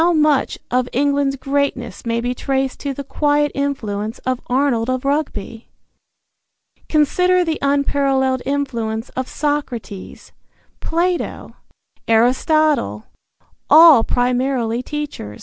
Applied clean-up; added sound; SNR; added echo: none; none; none; none.